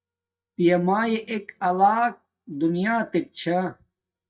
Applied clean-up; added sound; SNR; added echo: neural mask model DeepFilterNet 3.